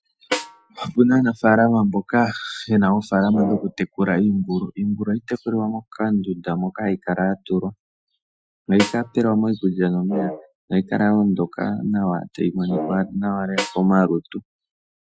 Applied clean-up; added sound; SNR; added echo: classical method Wiener filter.